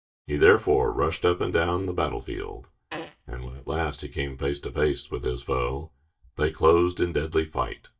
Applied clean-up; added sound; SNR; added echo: neural mask model DeepFilterNet 3.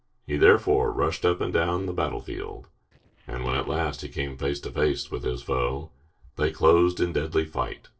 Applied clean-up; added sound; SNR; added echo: neural separator model SepFormer DNS4.